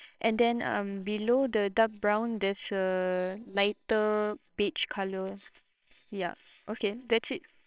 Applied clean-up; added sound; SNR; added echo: neural separator model SepFormer WHAMR!.